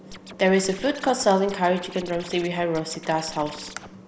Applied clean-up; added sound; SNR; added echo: none; Scratching (performance technique); 18 dB; none.